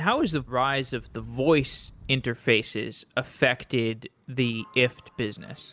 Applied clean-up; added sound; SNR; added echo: none; Wind; 20 dB; none.